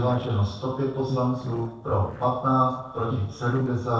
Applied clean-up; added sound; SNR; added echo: neural separator model SepFormer DNS4.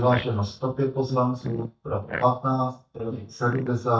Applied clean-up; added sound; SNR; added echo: neural mask model DeepFilterNet 3.